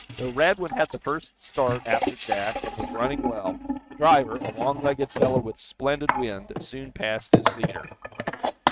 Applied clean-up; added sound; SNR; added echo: neural mask model RNNoise.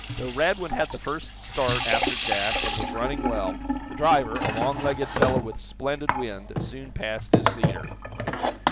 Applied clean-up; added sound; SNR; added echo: none; Sink (filling or washing) / Water tap, faucet; -2 dB; none.